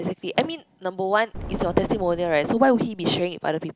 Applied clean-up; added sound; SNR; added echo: none; Boom; 14 dB; none.